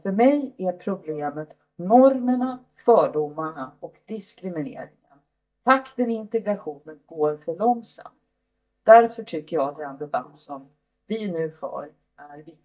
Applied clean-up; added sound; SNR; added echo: neural mask model DeepFilterNet 3.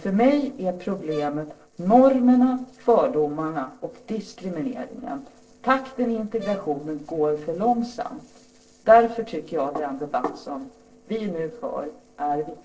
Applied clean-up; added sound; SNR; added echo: neural separator model SepFormer DNS4.